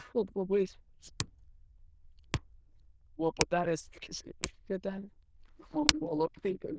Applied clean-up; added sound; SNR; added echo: neural diffusion model UNIVERSE++.